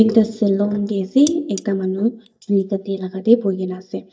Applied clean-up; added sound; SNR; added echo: neural mask model DeepFilterNet 3.